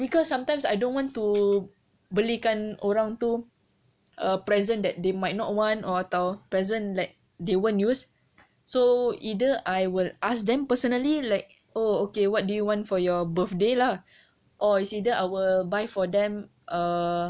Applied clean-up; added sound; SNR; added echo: none; none; none; none.